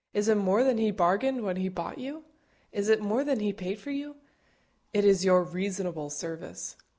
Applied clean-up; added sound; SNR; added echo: none; none; none; none.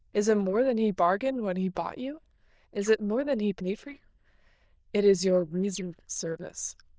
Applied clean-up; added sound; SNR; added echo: neural diffusion model UNIVERSE++.